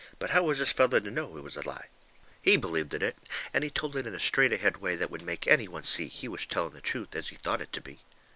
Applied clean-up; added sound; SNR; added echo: none; none; none; none.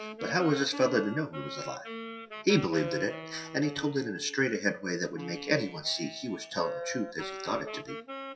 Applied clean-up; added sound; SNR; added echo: classical method WPE with log-MMSE.